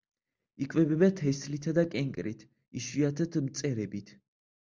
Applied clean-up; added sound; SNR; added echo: none; none; none; none.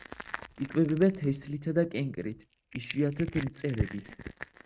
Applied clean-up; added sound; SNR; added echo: neural mask model RNNoise.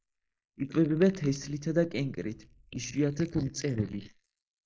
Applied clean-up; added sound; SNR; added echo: neural mask model Resemble Enhance denoiser.